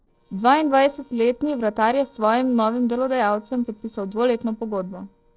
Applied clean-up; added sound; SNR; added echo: neural separator model SepFormer DNS4.